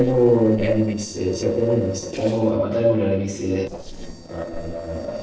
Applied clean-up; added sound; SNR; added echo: neural separator model SepFormer DNS4.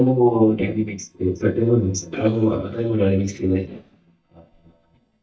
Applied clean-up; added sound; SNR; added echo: neural mask model DeepFilterNet 3.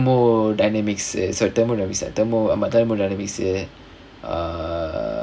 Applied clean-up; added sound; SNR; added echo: none; none; none; none.